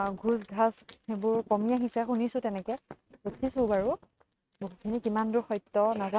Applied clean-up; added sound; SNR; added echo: neural mask model RNNoise.